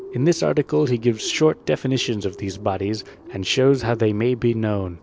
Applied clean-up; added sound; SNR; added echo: none; Bird; 18 dB; none.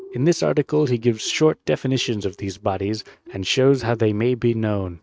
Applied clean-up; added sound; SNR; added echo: neural mask model RNNoise.